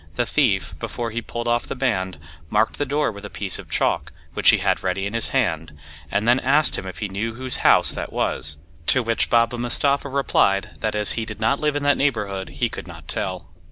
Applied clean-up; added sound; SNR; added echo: none; Train; 16 dB; none.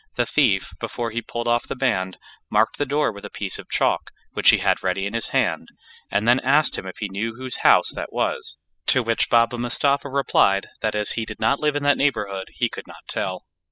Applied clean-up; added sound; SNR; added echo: classical method spectral subtraction.